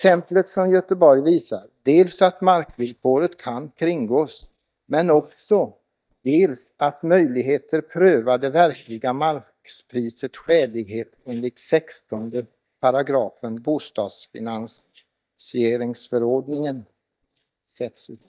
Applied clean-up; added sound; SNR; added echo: neural mask model DeepFilterNet 3.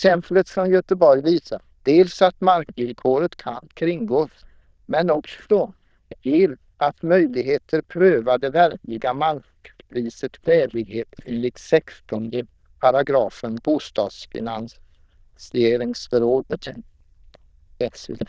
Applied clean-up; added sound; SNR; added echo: neural diffusion model UNIVERSE++.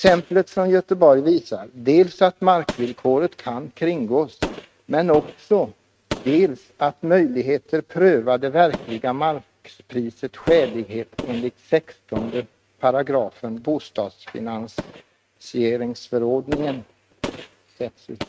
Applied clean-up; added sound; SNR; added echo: neural mask model RNNoise.